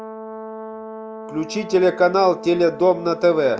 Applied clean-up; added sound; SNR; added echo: none; Brass instrument; 14 dB; none.